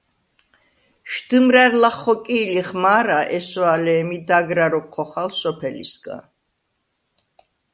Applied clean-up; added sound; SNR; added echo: none; none; none; none.